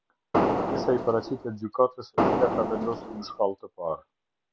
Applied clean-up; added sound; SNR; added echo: none; Fireworks; -2 dB; none.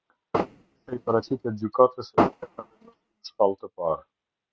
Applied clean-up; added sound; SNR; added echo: neural mask model RNNoise.